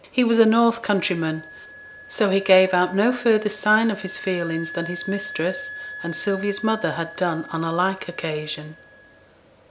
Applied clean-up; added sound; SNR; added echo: none; Wind instrument, woodwind instrument; 16 dB; none.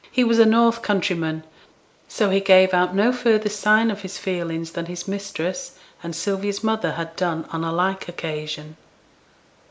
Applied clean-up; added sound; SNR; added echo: neural mask model Resemble Enhance denoiser.